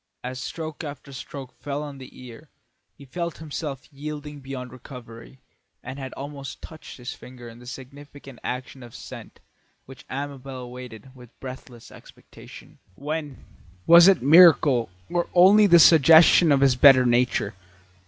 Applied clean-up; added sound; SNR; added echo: none; none; none; none.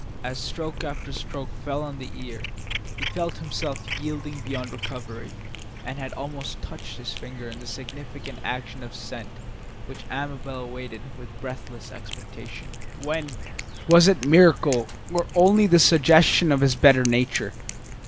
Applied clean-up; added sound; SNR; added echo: none; Cat; 9 dB; none.